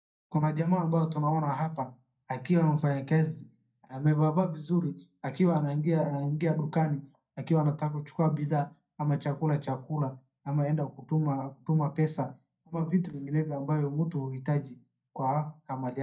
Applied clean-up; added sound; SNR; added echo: neural mask model DeepFilterNet 3.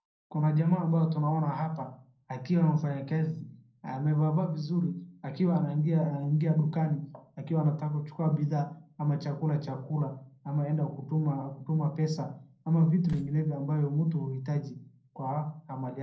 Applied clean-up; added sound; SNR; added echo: neural separator model SepFormer DNS4.